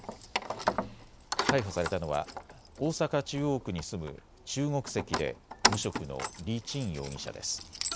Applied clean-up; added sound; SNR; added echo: none; Keys jangling; 2 dB; none.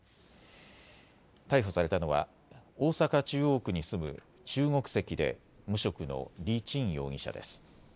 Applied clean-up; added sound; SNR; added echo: none; none; none; none.